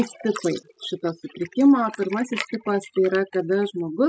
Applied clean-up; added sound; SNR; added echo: classical method spectral subtraction.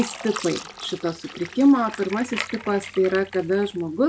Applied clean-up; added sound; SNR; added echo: none; Fill (with liquid) + Dog; 14 dB; none.